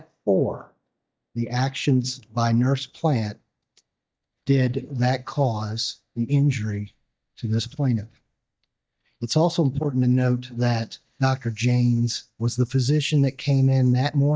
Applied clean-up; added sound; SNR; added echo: neural mask model DeepFilterNet 3.